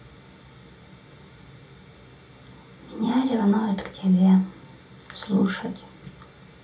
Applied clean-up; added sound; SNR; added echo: none; none; none; reverberation time 0.2 s.